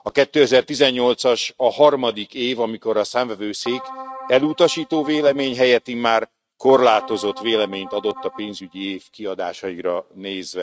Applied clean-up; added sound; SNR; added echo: neural mask model RNNoise.